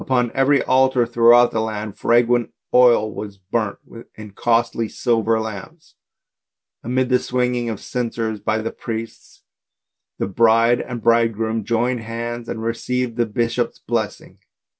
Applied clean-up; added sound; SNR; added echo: none; none; none; none.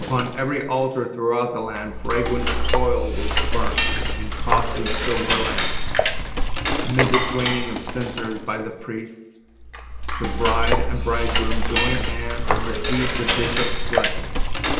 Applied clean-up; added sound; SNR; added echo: none; Cutlery, silverware / Dishes, pots, and pans; -4 dB; reverberation time 0.8 s.